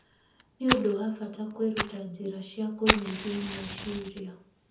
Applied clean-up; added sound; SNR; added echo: none; Fire; 2 dB; reverberation time 0.7 s.